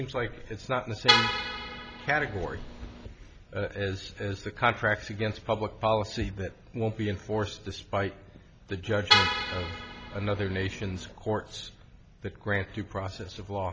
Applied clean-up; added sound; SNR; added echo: none; Vehicle horn, car horn, honking; -3 dB; none.